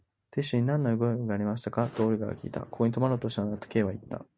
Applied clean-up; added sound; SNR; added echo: none; none; none; none.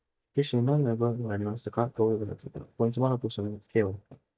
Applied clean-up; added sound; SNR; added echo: neural mask model DeepFilterNet 3.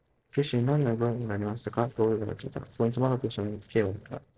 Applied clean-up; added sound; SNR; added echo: neural separator model SepFormer DNS4.